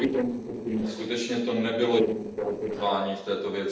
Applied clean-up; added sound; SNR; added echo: neural separator model SepFormer DNS4.